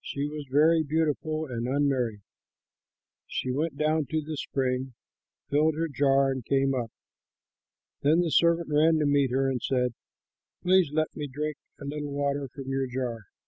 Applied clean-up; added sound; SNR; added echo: none; none; none; none.